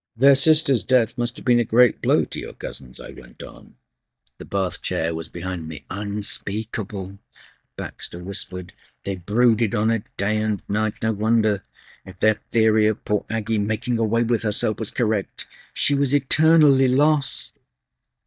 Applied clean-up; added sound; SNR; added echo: neural mask model DeepFilterNet 3.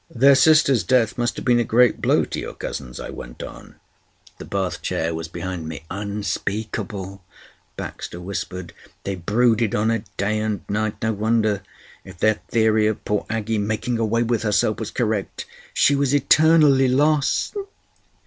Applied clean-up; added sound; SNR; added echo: none; none; none; none.